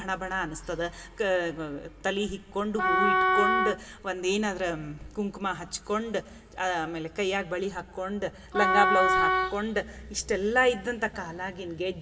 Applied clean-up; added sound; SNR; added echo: none; Wind instrument, woodwind instrument; -3 dB; reverberation time 1.2 s.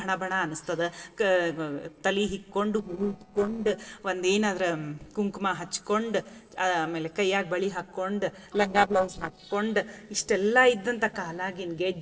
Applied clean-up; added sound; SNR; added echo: neural separator model SepFormer DNS4.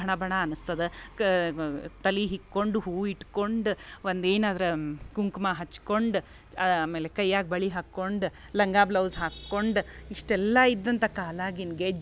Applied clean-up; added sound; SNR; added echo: none; none; none; none.